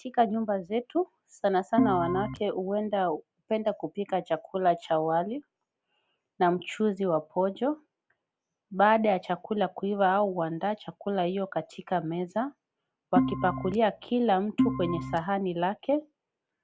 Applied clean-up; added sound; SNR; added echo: none; Organ; 2 dB; none.